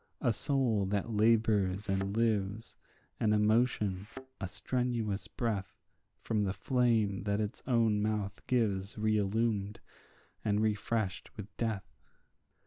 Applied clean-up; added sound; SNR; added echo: none; Thump, thud; 18 dB; none.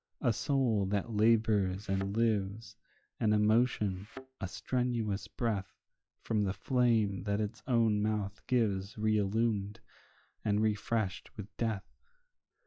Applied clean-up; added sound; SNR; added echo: classical method log-MMSE.